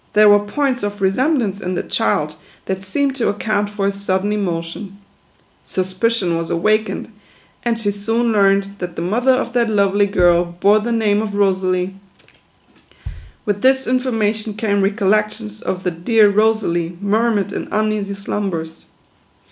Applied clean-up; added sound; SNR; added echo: none; Bass drum; 18 dB; none.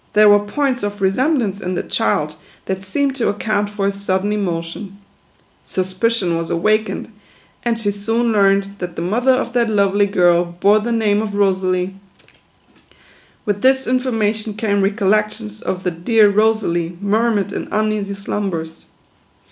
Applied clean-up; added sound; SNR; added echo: none; none; none; none.